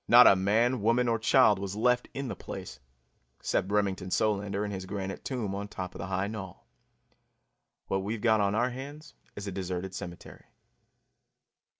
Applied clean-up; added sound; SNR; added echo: none; none; none; none.